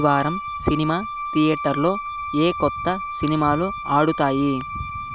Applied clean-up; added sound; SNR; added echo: none; Wind instrument, woodwind instrument; 7 dB; none.